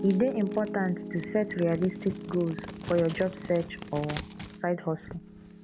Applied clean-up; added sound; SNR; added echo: none; Crumpling, crinkling + Piano; 9 dB; none.